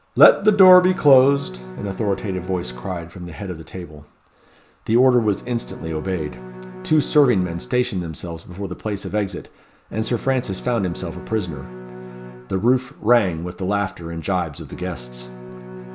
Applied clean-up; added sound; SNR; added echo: none; Bowed string instrument; 16 dB; none.